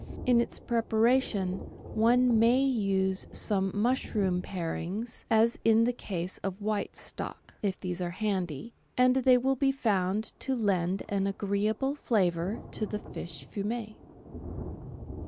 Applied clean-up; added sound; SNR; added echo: none; Thunder; 17 dB; none.